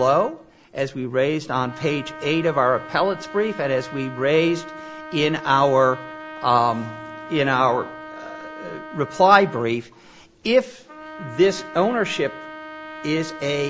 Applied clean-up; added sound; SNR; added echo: none; Trumpet; 15 dB; none.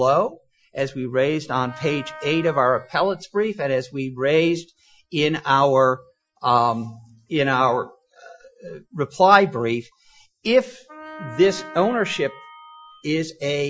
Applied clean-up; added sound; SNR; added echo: classical method Wiener filter.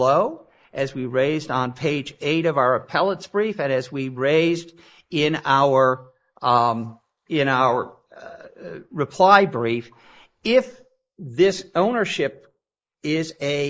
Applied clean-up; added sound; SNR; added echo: neural mask model Resemble Enhance denoiser.